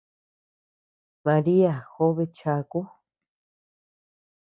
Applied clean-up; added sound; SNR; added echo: none; none; none; none.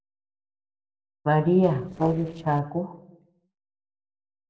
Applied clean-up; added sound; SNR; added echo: neural separator model SepFormer DNS4.